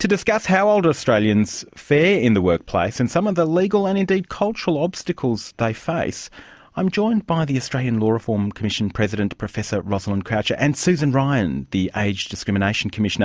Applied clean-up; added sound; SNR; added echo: none; none; none; none.